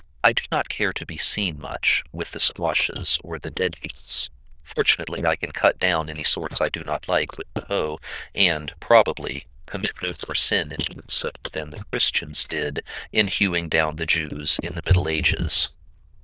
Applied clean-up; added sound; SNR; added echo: neural diffusion model UNIVERSE++.